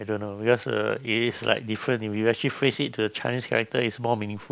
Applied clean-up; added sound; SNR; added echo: none; none; none; none.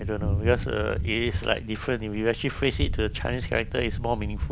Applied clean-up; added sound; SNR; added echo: none; Thunder; 2 dB; none.